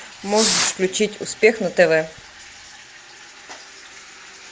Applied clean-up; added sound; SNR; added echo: none; Fireworks; 5 dB; none.